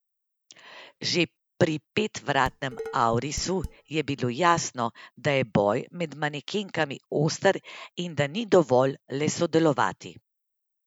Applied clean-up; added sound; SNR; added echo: none; Dishes, pots, and pans; 13 dB; none.